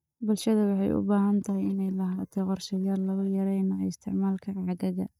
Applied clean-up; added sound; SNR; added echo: neural mask model DeepFilterNet 3.